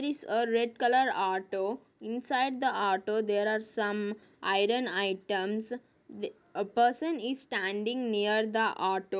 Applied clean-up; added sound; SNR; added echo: none; none; none; none.